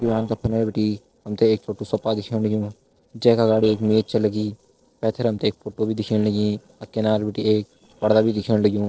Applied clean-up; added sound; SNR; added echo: neural separator model SepFormer DNS4.